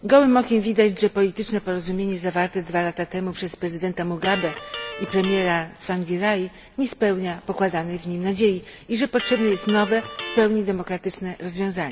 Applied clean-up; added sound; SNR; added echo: none; Electric guitar; 12 dB; none.